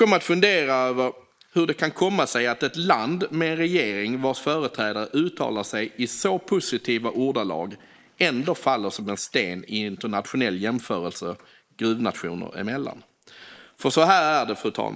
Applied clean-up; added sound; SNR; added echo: neural mask model Resemble Enhance denoiser.